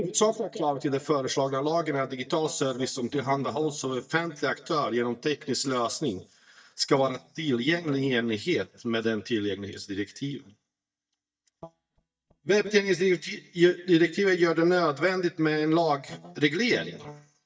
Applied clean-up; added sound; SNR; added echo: neural mask model DeepFilterNet 3.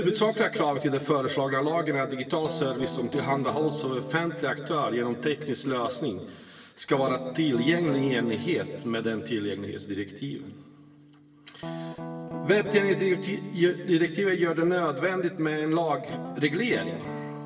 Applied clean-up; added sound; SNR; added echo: none; Guitar; 12 dB; reverberation time 1.4 s.